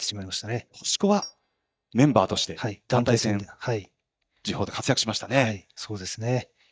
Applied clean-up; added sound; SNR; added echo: neural mask model DeepFilterNet 3.